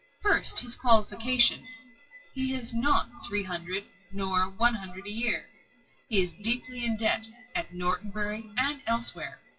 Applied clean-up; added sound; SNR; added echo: classical method WPE with log-MMSE.